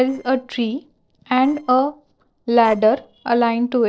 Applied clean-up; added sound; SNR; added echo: neural separator model SepFormer DNS4.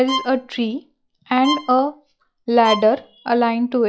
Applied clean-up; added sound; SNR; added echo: classical method log-MMSE.